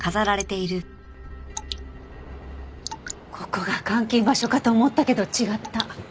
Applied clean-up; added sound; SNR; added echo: none; Drip / Water; 17 dB; none.